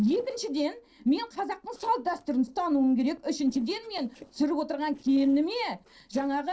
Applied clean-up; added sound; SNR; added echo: neural separator model SepFormer DNS4.